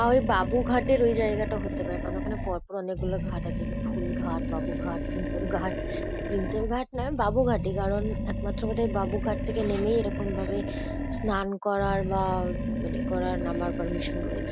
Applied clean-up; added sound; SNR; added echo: none; Animal; 1 dB; none.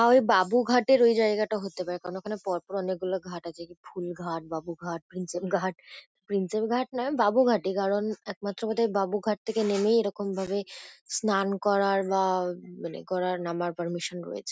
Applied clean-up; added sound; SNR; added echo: none; none; none; none.